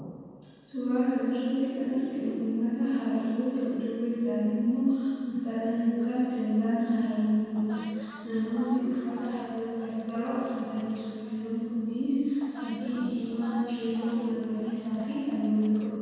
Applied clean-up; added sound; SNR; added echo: none; Bus; 19 dB; reverberation time 2.1 s.